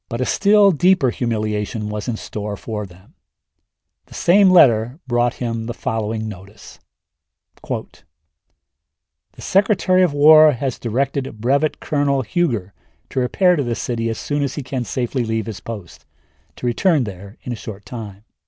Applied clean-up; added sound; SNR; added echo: none; none; none; none.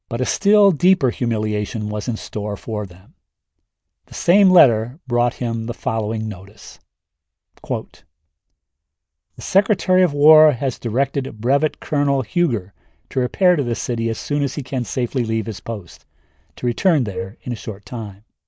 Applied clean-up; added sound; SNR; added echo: neural mask model Resemble Enhance denoiser.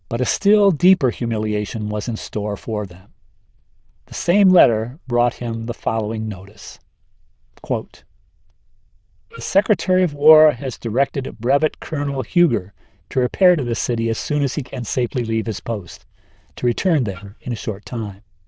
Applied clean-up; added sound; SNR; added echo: neural diffusion model UNIVERSE++.